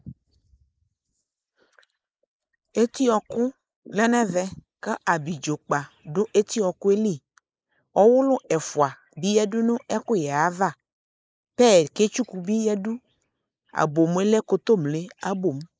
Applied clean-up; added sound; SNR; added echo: neural mask model Resemble Enhance denoiser.